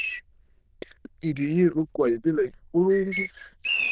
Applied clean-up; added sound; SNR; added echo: neural diffusion model UNIVERSE++.